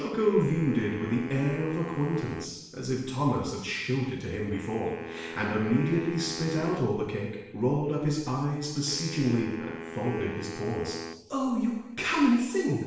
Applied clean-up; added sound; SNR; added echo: none; Wind instrument, woodwind instrument; 13 dB; reverberation time 1.0 s.